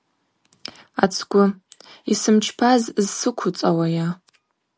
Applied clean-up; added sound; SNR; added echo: none; none; none; none.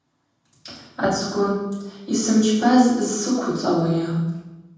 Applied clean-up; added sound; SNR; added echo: none; none; none; reverberation time 1.2 s.